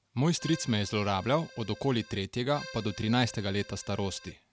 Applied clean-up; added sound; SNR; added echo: none; Accordion; 18 dB; none.